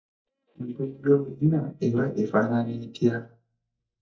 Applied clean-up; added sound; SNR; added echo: neural mask model DeepFilterNet 3.